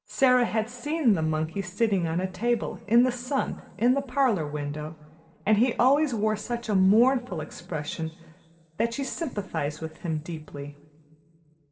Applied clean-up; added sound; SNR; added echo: neural separator model SepFormer DNS4.